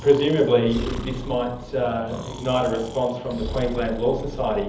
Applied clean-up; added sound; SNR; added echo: none; Breathing; 12 dB; reverberation time 0.7 s.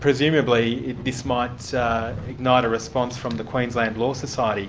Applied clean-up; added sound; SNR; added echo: none; none; none; none.